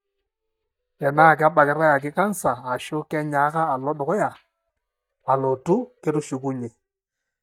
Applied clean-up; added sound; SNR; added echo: neural mask model DeepFilterNet 3.